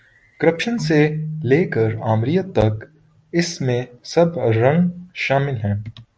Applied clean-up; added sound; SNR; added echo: none; Keyboard (musical); 13 dB; none.